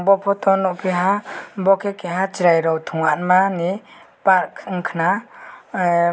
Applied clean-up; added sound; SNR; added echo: none; none; none; none.